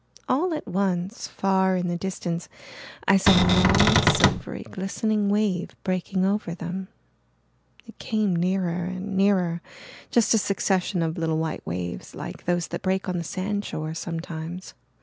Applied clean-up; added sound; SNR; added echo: none; Cupboard open or close; -5 dB; none.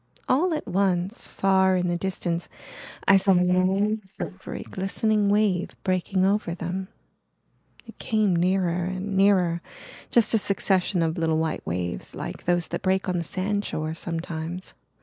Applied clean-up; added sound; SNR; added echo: neural mask model Resemble Enhance denoiser.